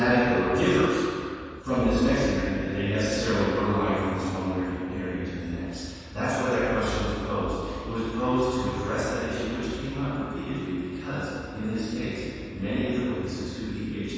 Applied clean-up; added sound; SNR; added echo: none; none; none; reverberation time 2.1 s.